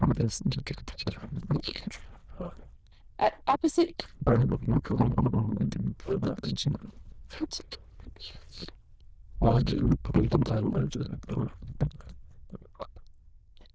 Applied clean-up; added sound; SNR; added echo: neural diffusion model UNIVERSE++.